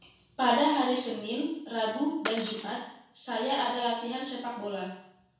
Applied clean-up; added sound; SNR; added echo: none; Shatter; -4 dB; reverberation time 0.7 s.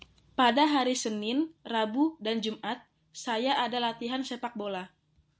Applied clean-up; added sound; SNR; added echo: none; none; none; none.